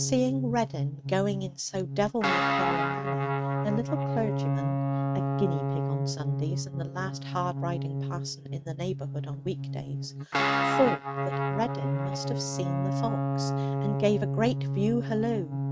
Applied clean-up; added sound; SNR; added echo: neural mask model RNNoise.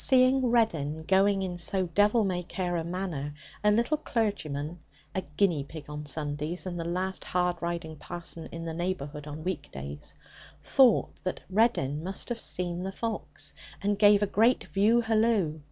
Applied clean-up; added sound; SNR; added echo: none; none; none; none.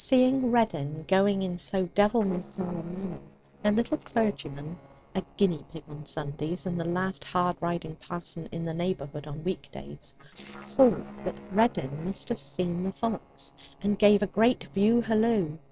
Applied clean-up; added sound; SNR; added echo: neural separator model SepFormer DNS4.